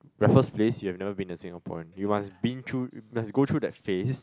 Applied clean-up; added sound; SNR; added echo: none; none; none; none.